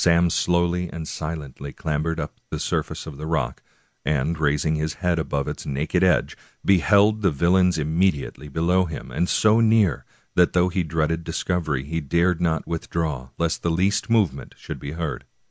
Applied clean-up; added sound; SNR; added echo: none; none; none; none.